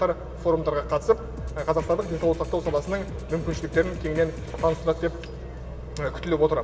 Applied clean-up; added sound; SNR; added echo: none; Drum kit; 14 dB; reverberation time 2.2 s.